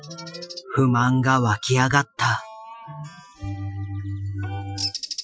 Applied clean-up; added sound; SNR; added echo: classical method Wiener filter.